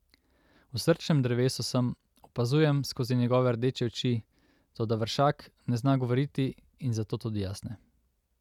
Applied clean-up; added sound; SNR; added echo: none; none; none; none.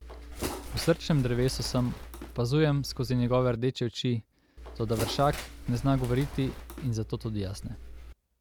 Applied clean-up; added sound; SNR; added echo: none; Bird; 10 dB; none.